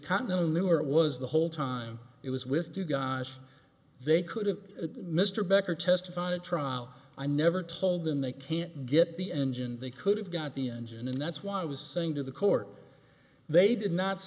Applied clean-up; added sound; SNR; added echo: none; none; none; none.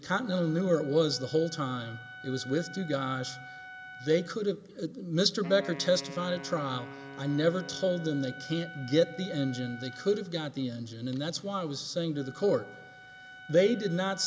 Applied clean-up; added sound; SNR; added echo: none; Wind instrument, woodwind instrument + Wind instrument, woodwind instrument; 16 dB; none.